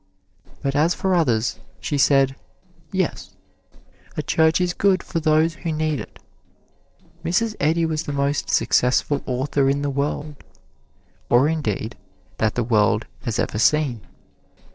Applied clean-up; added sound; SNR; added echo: neural separator model SepFormer DNS4.